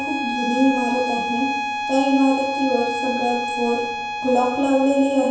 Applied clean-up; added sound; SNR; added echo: none; Bowed string instrument; 4 dB; reverberation time 0.9 s.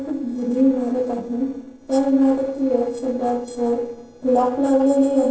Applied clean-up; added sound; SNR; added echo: neural separator model SepFormer DNS4.